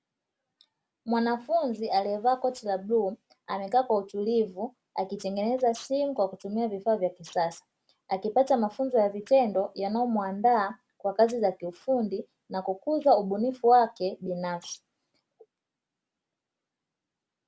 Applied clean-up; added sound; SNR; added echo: none; none; none; none.